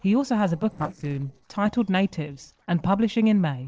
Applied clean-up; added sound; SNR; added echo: neural separator model SepFormer DNS4.